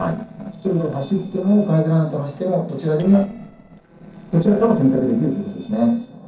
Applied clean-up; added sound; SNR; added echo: neural separator model SepFormer DNS4.